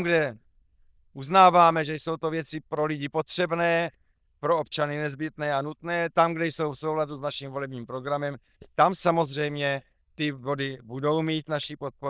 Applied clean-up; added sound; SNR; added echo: neural diffusion model UNIVERSE++.